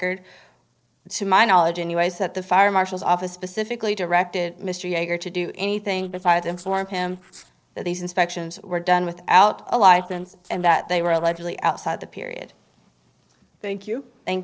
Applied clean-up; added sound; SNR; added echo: neural separator model SepFormer DNS4.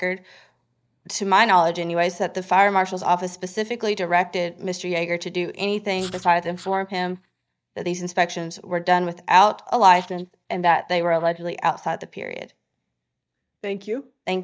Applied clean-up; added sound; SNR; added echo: neural mask model DeepFilterNet 3.